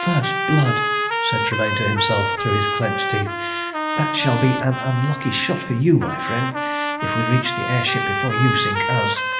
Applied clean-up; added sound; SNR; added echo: none; Trumpet; 1 dB; reverberation time 0.8 s.